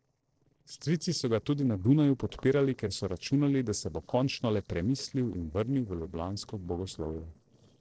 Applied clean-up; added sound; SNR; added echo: neural separator model SepFormer DNS4.